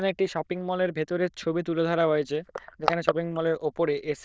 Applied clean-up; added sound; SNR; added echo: neural diffusion model UNIVERSE++.